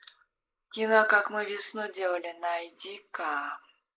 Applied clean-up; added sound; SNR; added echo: neural mask model Resemble Enhance denoiser.